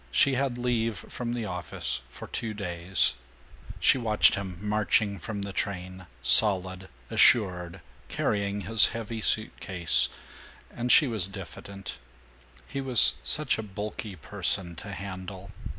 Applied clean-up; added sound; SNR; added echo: none; none; none; none.